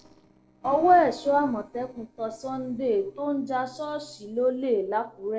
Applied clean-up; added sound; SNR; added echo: neural separator model SepFormer DNS4.